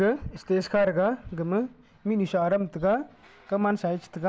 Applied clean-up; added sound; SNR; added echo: none; none; none; none.